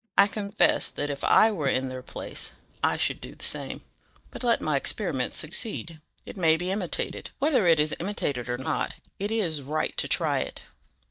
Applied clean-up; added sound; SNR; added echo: neural mask model DeepFilterNet 3.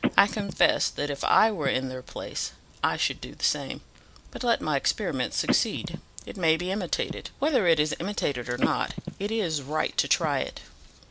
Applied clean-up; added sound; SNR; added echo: none; Telephone; 8 dB; none.